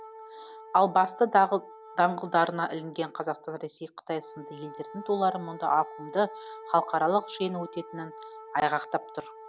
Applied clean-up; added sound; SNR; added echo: none; Wind instrument, woodwind instrument; 17 dB; none.